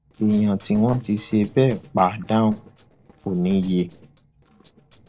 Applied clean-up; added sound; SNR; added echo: neural separator model SepFormer DNS4.